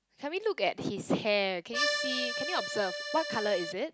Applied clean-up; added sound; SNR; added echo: none; Accordion; 1 dB; none.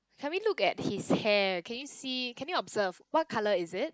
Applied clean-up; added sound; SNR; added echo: neural mask model Resemble Enhance denoiser.